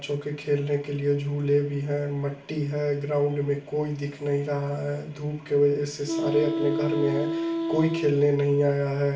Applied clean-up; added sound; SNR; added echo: none; Wind instrument, woodwind instrument; 3 dB; reverberation time 0.4 s.